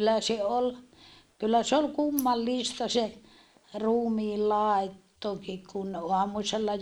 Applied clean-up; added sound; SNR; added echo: neural mask model Resemble Enhance denoiser.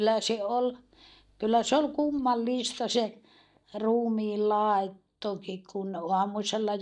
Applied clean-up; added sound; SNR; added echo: neural mask model DeepFilterNet 3.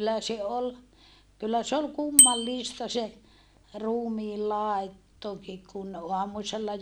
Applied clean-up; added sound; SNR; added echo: none; Bicycle bell; 0 dB; none.